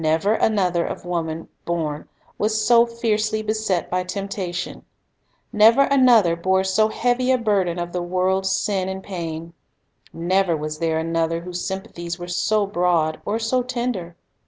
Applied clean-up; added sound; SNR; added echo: none; none; none; none.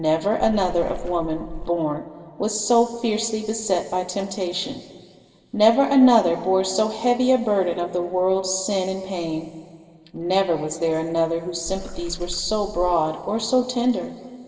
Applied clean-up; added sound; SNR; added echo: none; Water / Splash, splatter; 10 dB; reverberation time 2.3 s.